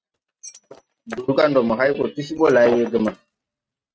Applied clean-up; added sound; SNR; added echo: neural mask model RNNoise.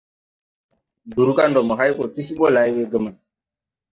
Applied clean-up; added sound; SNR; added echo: neural mask model DeepFilterNet 3.